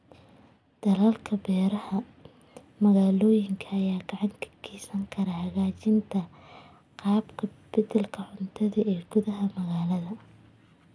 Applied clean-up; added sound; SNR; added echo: none; none; none; none.